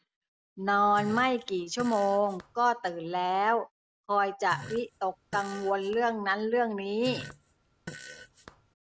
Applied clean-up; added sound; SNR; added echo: none; Fart; 16 dB; none.